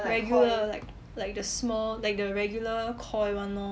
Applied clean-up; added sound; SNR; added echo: none; none; none; none.